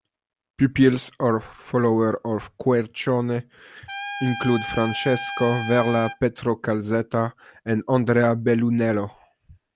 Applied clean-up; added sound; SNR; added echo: none; Trumpet; 9 dB; none.